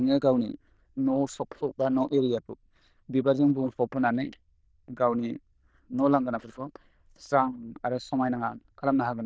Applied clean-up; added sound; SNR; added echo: neural diffusion model UNIVERSE++.